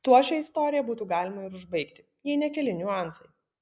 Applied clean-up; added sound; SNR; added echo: none; none; none; none.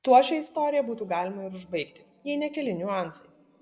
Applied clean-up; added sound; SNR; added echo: none; none; none; reverberation time 1.7 s.